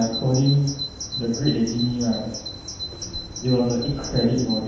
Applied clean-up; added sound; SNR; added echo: none; Bird vocalization, bird call, bird song; 9 dB; reverberation time 0.9 s.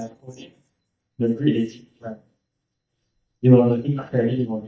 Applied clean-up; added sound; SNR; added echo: neural mask model DeepFilterNet 3.